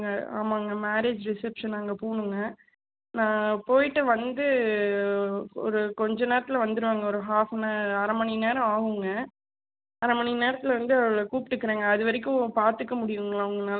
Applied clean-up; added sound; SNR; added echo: none; none; none; none.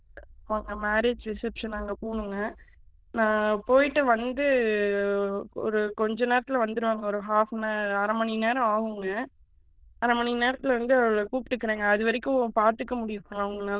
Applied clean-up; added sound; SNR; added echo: neural diffusion model UNIVERSE++.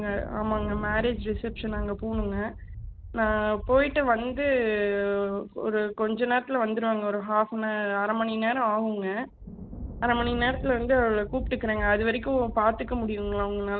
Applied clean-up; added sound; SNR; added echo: none; Thunder; 11 dB; none.